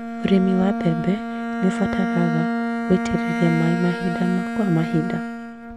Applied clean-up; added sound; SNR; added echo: none; Bowed string instrument; 3 dB; none.